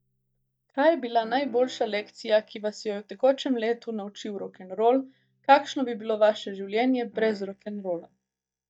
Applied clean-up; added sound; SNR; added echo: neural mask model DeepFilterNet 3.